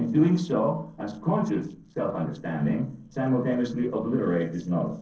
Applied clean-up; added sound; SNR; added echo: neural separator model SepFormer DNS4.